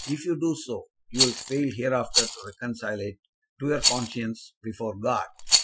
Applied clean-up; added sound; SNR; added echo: classical method Wiener filter.